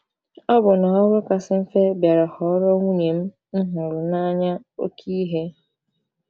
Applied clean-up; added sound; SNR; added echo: none; none; none; none.